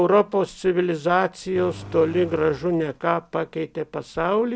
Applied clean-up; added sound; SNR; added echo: none; Engine; 18 dB; none.